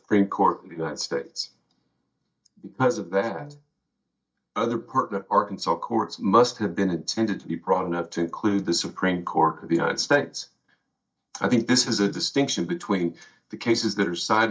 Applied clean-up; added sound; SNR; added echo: neural mask model DeepFilterNet 3.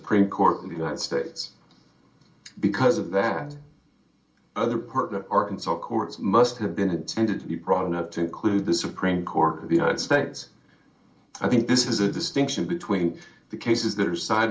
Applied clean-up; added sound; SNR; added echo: none; Brass instrument; 16 dB; reverberation time 0.2 s.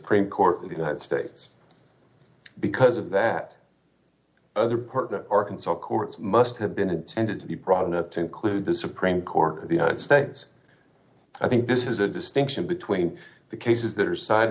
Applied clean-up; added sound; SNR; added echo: none; none; none; none.